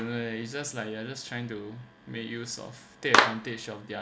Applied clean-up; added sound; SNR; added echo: none; Clapping; -3 dB; none.